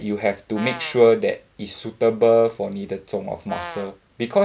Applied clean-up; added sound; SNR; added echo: none; Brass instrument; 15 dB; none.